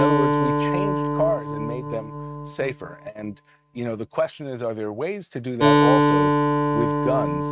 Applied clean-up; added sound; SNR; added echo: neural mask model RNNoise.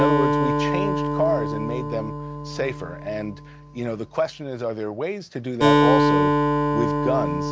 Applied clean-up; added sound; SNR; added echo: none; Acoustic guitar; -4 dB; none.